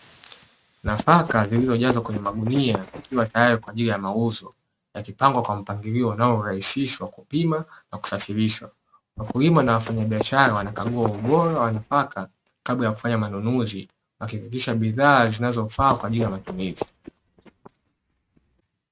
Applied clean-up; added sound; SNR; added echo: neural mask model RNNoise.